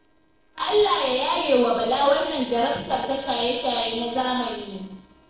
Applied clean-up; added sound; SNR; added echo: neural separator model SepFormer DNS4.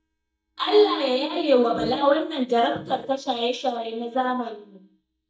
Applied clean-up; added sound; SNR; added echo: neural mask model DeepFilterNet 3.